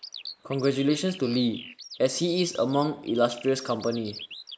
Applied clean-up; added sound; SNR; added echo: neural mask model Resemble Enhance denoiser.